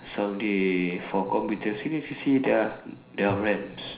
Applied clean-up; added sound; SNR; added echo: none; Chewing, mastication; 20 dB; reverberation time 0.5 s.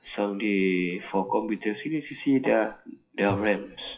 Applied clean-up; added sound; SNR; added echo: classical method WPE with log-MMSE.